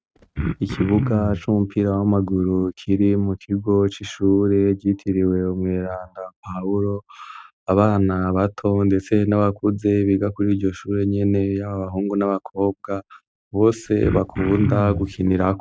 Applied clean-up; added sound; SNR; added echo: neural mask model RNNoise.